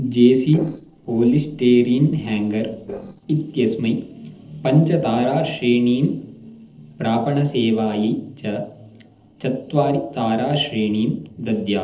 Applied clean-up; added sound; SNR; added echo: neural separator model SepFormer DNS4.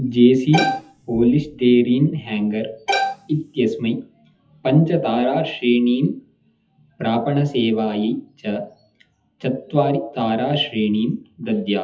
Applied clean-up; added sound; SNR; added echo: classical method WPE with log-MMSE.